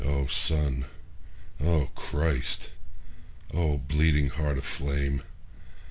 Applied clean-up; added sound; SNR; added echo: none; none; none; none.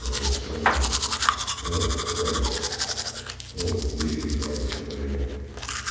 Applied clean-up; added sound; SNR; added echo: none; Domestic sounds, home sounds; 1 dB; reverberation time 2.2 s.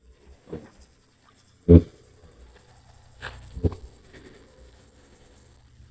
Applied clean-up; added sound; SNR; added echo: neural mask model DeepFilterNet 3.